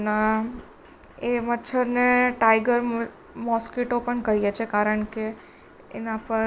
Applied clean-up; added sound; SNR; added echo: none; none; none; none.